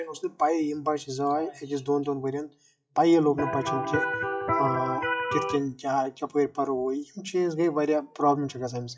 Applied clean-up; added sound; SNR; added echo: classical method WPE with log-MMSE.